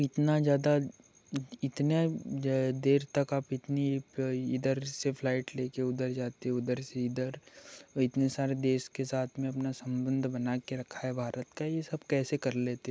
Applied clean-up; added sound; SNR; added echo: none; none; none; none.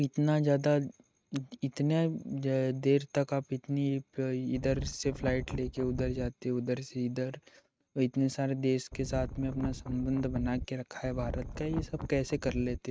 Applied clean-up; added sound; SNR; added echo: neural mask model RNNoise.